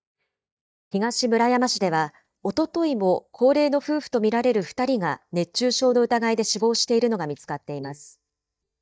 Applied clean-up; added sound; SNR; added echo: neural mask model DeepFilterNet 3.